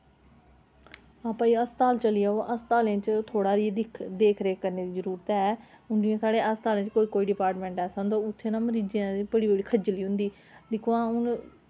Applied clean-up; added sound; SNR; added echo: none; none; none; none.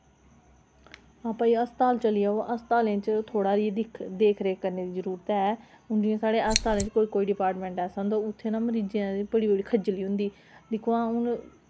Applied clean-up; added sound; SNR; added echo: none; Scissors; 2 dB; none.